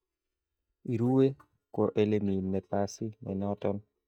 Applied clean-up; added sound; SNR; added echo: neural mask model DeepFilterNet 3.